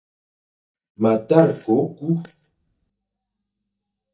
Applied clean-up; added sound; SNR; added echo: neural mask model DeepFilterNet 3.